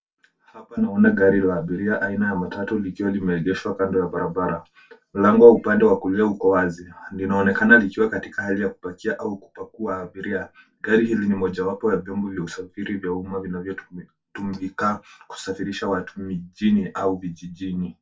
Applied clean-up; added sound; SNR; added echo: none; none; none; reverberation time 0.2 s.